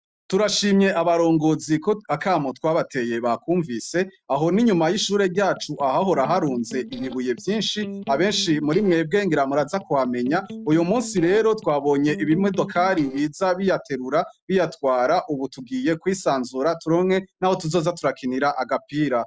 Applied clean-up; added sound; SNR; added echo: neural separator model SepFormer DNS4.